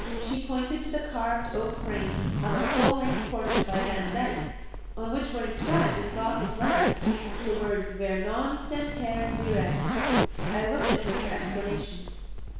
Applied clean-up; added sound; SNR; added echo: none; Zipper (clothing); -2 dB; reverberation time 1.1 s.